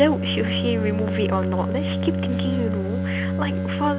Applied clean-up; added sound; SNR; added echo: none; Bowed string instrument; -1 dB; none.